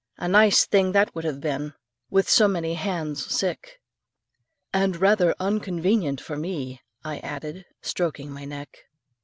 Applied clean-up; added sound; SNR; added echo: none; none; none; none.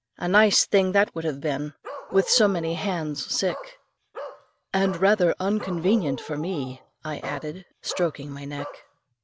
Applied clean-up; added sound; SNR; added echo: none; Bark; 14 dB; none.